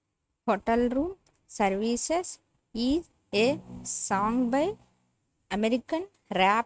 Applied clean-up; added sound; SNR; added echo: neural mask model RNNoise.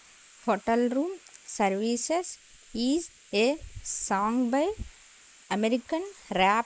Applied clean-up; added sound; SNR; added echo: neural mask model Resemble Enhance denoiser.